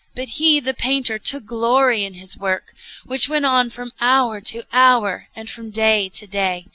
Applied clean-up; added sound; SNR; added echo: none; none; none; none.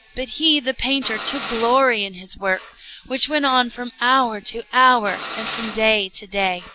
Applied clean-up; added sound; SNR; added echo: none; Drill; 12 dB; none.